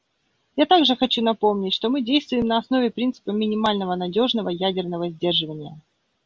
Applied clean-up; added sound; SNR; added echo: none; none; none; none.